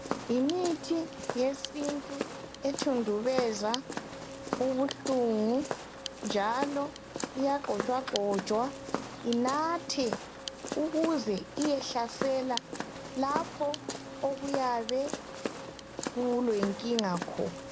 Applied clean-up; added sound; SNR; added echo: none; Walk, footsteps; 7 dB; none.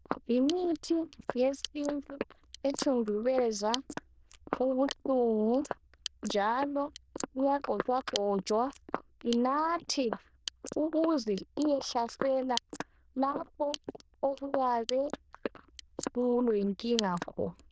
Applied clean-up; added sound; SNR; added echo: neural diffusion model UNIVERSE++.